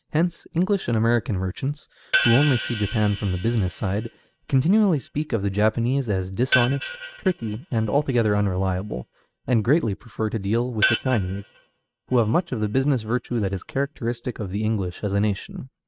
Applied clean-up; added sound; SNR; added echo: neural mask model RNNoise.